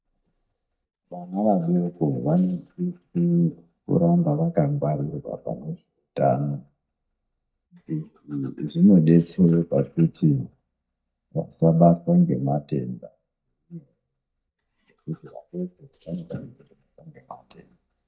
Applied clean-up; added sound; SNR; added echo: neural mask model DeepFilterNet 3.